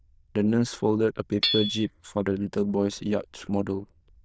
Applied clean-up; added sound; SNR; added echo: neural diffusion model UNIVERSE++.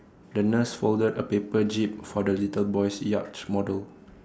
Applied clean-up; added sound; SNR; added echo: none; none; none; none.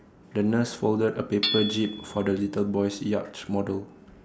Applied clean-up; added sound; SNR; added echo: none; Hammer / Chink, clink; 9 dB; none.